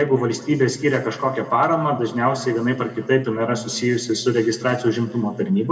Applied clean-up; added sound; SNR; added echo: none; none; none; reverberation time 1.5 s.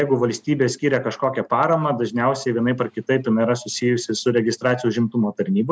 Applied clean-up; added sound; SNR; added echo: none; none; none; none.